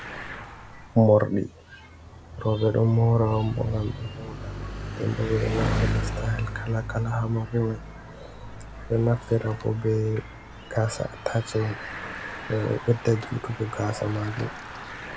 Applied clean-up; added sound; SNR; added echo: none; Bicycle; 8 dB; none.